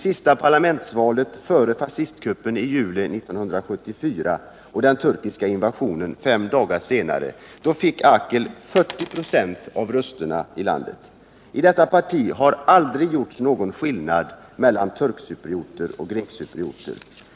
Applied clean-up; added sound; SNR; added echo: none; Coin (dropping); 17 dB; none.